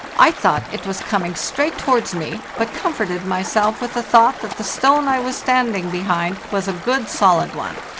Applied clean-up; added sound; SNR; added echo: none; Stream; 12 dB; none.